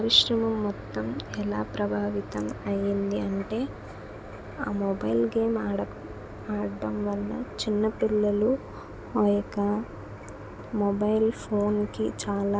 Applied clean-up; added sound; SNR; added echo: none; none; none; none.